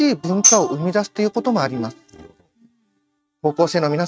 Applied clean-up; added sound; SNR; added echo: neural mask model RNNoise.